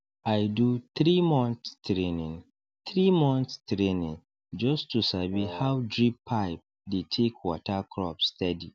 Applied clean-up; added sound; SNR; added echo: none; Wind instrument, woodwind instrument; 15 dB; none.